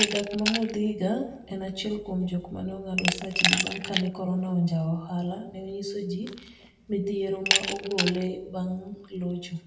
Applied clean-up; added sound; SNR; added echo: none; Glass; 3 dB; reverberation time 0.6 s.